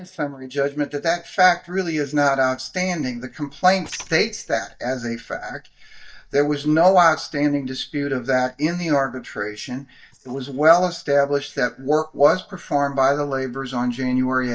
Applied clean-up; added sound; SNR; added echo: neural mask model DeepFilterNet 3.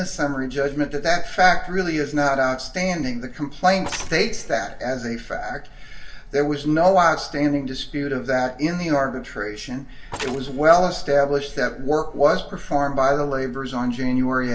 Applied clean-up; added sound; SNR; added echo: none; Mechanisms; 17 dB; reverberation time 0.2 s.